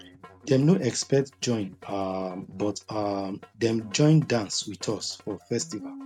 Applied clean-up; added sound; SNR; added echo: neural mask model RNNoise.